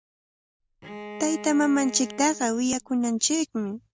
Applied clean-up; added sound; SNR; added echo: none; Bowed string instrument; 15 dB; none.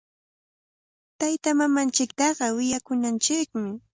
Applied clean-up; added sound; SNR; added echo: none; none; none; none.